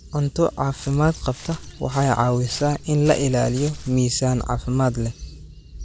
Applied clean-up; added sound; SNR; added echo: none; Walk, footsteps; 18 dB; none.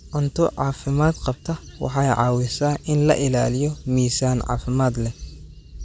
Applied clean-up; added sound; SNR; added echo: none; none; none; none.